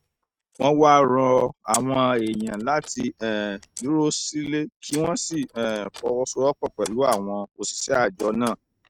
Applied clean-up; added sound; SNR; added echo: neural mask model RNNoise.